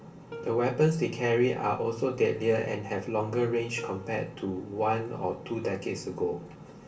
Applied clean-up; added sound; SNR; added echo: none; Plucked string instrument; 20 dB; reverberation time 0.2 s.